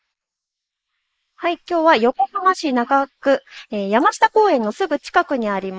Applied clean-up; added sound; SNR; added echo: neural mask model Resemble Enhance denoiser.